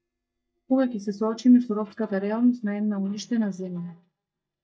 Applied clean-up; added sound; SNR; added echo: neural mask model DeepFilterNet 3.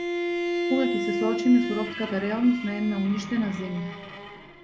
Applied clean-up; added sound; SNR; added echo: none; Bowed string instrument; 4 dB; none.